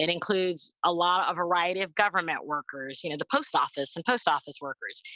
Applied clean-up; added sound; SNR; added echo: none; none; none; none.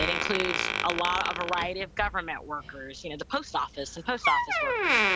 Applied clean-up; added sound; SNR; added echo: none; Door; -2 dB; none.